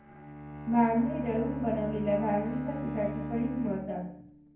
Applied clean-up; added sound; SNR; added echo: none; Bowed string instrument; 7 dB; reverberation time 0.9 s.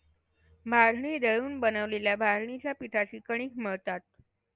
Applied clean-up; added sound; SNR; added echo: none; none; none; none.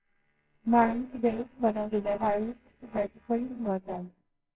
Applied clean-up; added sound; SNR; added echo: neural separator model SepFormer WHAMR!.